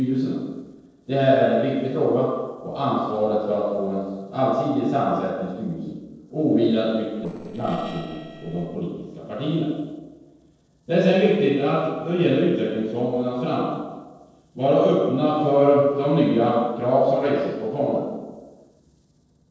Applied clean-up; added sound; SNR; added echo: neural separator model SepFormer DNS4.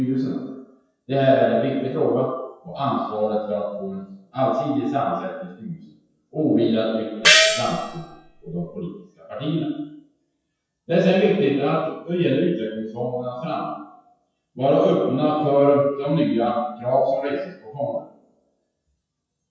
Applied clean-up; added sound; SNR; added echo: classical method WPE with log-MMSE.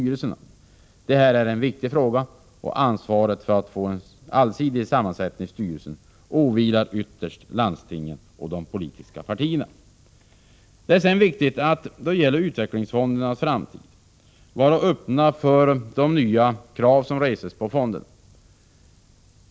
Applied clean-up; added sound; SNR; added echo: none; none; none; none.